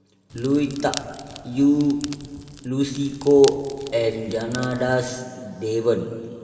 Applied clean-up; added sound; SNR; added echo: none; Crackle; 16 dB; reverberation time 2.8 s.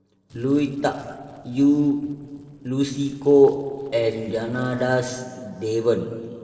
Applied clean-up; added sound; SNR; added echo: neural separator model SepFormer DNS4.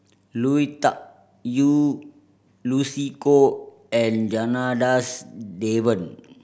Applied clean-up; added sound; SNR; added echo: none; none; none; none.